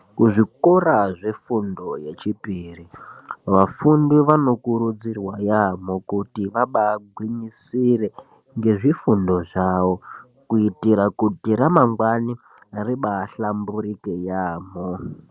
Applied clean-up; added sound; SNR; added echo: none; none; none; none.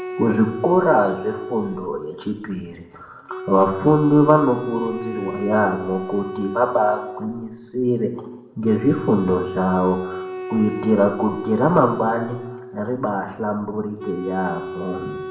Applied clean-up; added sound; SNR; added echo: none; Wind instrument, woodwind instrument; 11 dB; reverberation time 0.7 s.